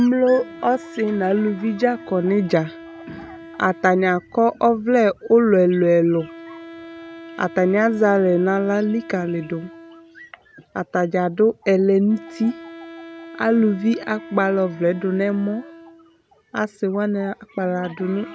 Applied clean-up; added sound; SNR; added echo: none; Wind instrument, woodwind instrument; 20 dB; none.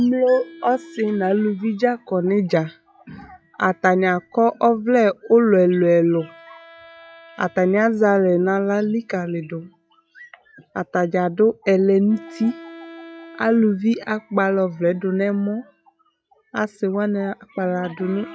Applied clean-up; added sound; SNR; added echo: classical method log-MMSE.